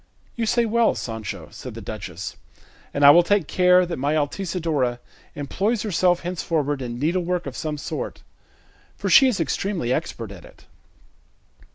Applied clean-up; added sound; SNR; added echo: none; none; none; none.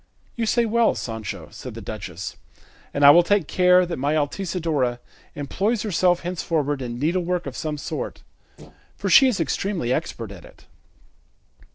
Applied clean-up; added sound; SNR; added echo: neural separator model SepFormer DNS4.